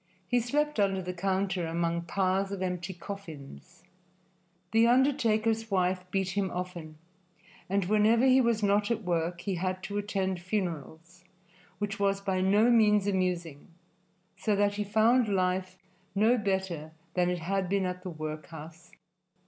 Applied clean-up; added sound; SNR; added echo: none; none; none; none.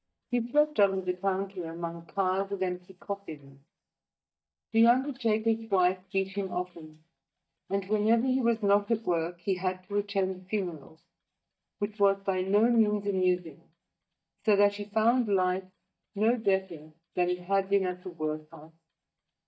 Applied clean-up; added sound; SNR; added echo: neural mask model DeepFilterNet 3.